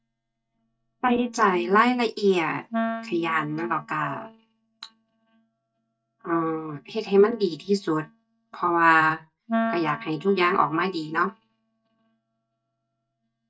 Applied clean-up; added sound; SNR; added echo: neural mask model DeepFilterNet 3.